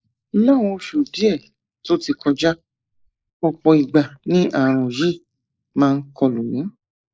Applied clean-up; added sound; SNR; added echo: neural mask model Resemble Enhance denoiser.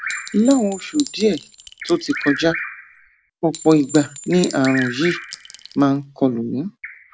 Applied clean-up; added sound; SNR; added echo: none; Bird vocalization, bird call, bird song + Chink, clink; 11 dB; none.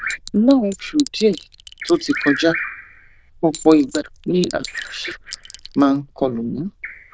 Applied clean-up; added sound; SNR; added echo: neural diffusion model UNIVERSE++.